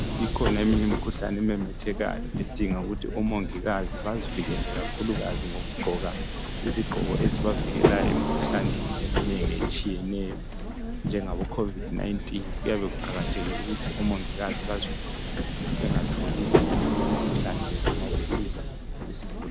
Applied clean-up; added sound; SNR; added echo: none; Subway, metro, underground; -3 dB; none.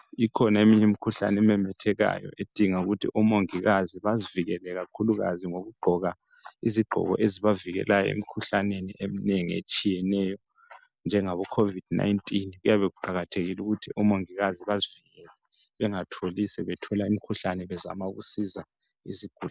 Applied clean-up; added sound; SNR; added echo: none; none; none; none.